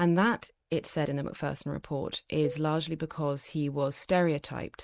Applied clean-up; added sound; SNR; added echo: neural mask model RNNoise.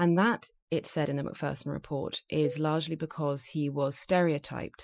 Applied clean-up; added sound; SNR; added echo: classical method Wiener filter.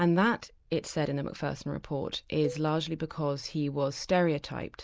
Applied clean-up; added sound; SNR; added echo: none; Cowbell; 16 dB; none.